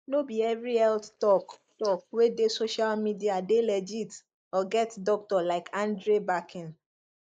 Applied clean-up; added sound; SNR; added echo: neural mask model Resemble Enhance denoiser.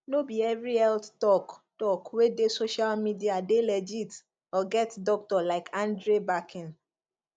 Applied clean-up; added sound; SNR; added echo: none; none; none; none.